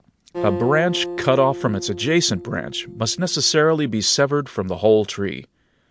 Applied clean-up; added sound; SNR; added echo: none; Acoustic guitar; 12 dB; none.